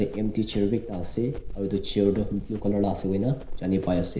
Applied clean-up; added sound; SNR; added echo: none; Run; 9 dB; reverberation time 0.5 s.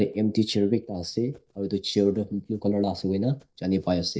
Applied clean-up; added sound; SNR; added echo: neural mask model DeepFilterNet 3.